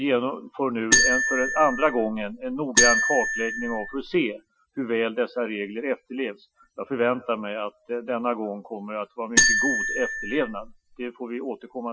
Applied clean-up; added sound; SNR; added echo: classical method Wiener filter.